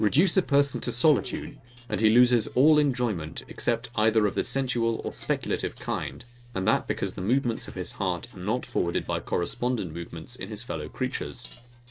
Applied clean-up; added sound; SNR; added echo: neural separator model SepFormer DNS4.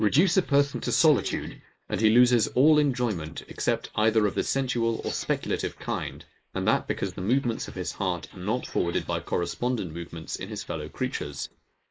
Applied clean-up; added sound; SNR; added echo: neural mask model Resemble Enhance denoiser.